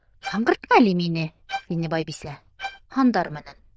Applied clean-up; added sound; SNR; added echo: neural diffusion model UNIVERSE++.